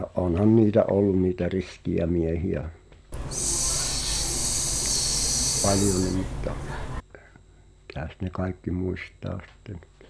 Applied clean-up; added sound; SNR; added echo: none; Hiss; -2 dB; none.